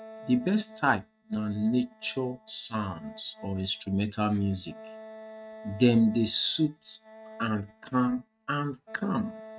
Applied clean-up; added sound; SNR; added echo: neural mask model RNNoise.